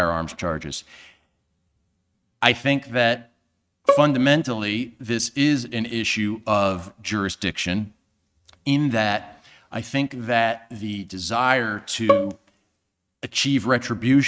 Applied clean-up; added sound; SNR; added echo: neural mask model RNNoise.